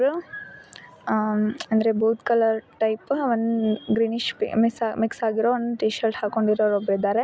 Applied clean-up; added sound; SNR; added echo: none; none; none; none.